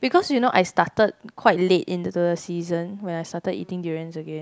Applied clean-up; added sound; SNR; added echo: none; none; none; none.